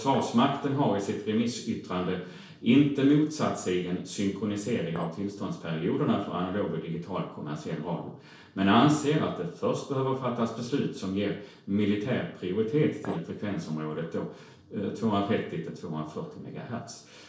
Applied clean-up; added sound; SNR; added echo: neural separator model SepFormer DNS4.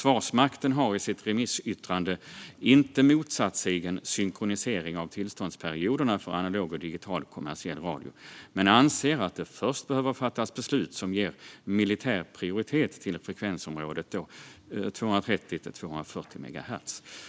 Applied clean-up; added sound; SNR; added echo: none; none; none; none.